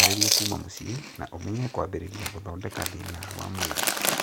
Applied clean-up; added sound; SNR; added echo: none; Chewing, mastication; -5 dB; none.